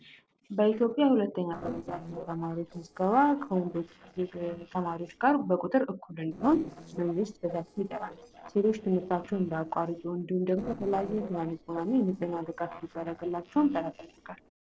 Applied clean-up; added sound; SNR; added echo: neural separator model SepFormer DNS4.